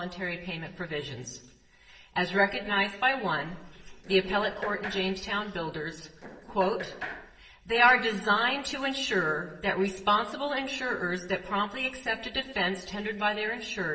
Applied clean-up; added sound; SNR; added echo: neural separator model SepFormer DNS4.